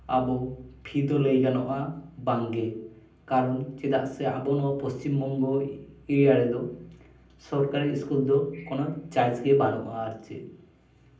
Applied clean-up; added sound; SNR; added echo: none; none; none; reverberation time 0.6 s.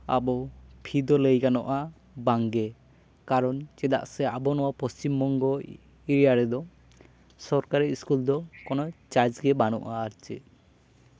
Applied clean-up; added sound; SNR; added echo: none; none; none; none.